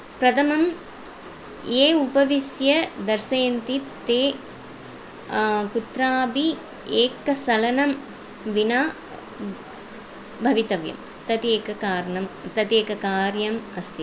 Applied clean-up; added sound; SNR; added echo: none; none; none; none.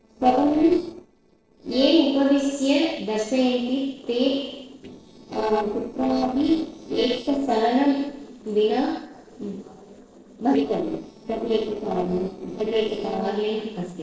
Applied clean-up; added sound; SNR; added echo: neural separator model SepFormer DNS4.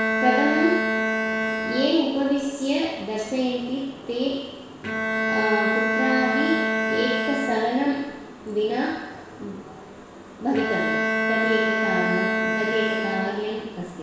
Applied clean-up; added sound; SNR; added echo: none; Bowed string instrument; 0 dB; reverberation time 1.1 s.